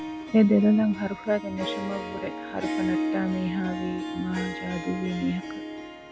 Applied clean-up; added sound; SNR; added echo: none; Harp; 6 dB; none.